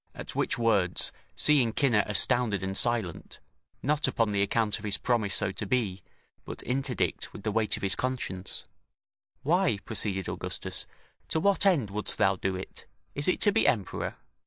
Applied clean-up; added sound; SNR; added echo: none; none; none; none.